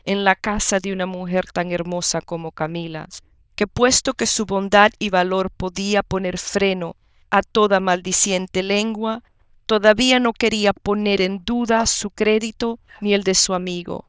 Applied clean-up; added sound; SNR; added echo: neural diffusion model UNIVERSE++.